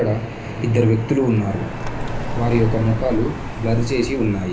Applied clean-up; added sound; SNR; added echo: none; Car passing by; 7 dB; reverberation time 0.3 s.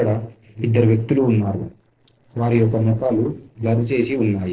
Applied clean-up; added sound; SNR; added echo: neural separator model SepFormer DNS4.